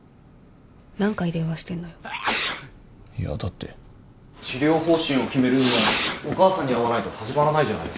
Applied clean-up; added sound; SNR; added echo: none; Sneeze; 7 dB; none.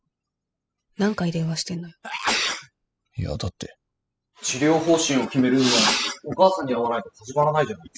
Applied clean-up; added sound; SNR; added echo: classical method spectral subtraction.